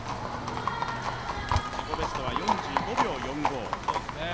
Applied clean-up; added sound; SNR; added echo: none; Livestock, farm animals, working animals; -4 dB; none.